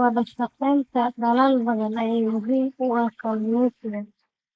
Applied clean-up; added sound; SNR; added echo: neural mask model Resemble Enhance denoiser.